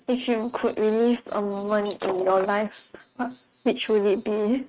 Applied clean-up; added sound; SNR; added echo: neural mask model RNNoise.